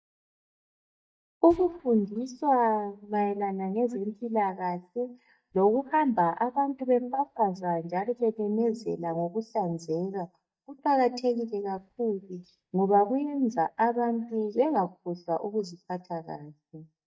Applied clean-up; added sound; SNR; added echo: neural mask model DeepFilterNet 3.